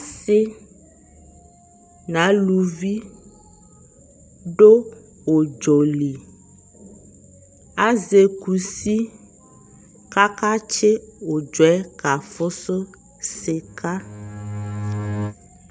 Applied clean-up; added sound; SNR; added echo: none; Bowed string instrument; 7 dB; none.